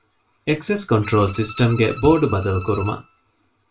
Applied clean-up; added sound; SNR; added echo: none; Bowed string instrument; 16 dB; reverberation time 0.3 s.